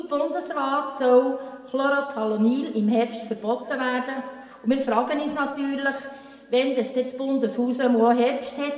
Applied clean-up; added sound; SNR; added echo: none; none; none; reverberation time 1.5 s.